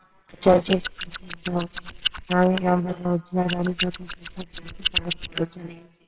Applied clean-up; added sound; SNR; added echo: neural separator model SepFormer WHAMR!.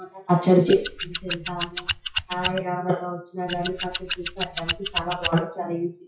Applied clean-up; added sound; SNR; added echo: classical method WPE with log-MMSE.